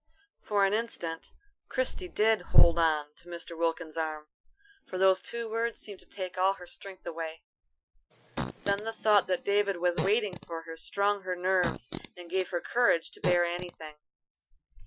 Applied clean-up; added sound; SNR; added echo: classical method Wiener filter.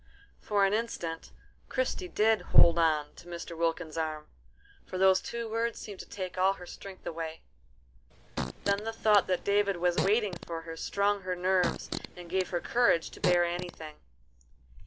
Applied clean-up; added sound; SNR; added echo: none; Fart; 10 dB; none.